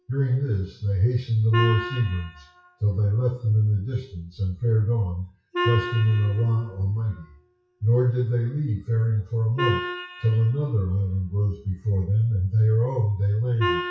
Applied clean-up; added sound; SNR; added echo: classical method WPE with log-MMSE.